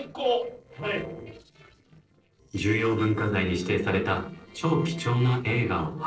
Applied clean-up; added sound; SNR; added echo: neural separator model SepFormer DNS4.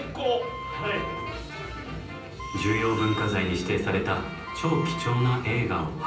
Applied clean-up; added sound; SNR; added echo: none; Wind instrument, woodwind instrument; 11 dB; reverberation time 0.6 s.